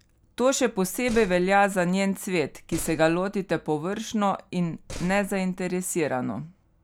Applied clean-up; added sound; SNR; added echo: none; Slam; 16 dB; none.